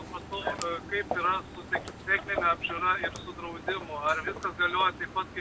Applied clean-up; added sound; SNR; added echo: none; Walk, footsteps; 9 dB; none.